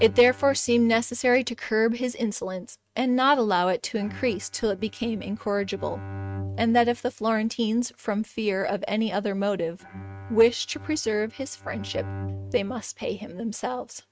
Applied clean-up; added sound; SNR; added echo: neural mask model RNNoise.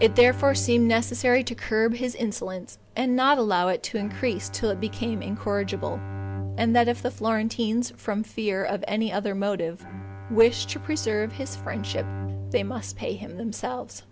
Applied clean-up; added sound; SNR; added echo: none; Bowed string instrument; 12 dB; none.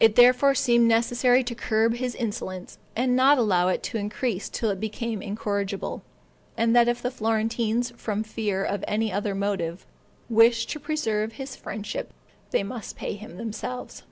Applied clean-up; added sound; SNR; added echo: none; none; none; none.